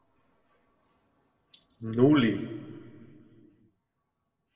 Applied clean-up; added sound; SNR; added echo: none; none; none; reverberation time 1.5 s.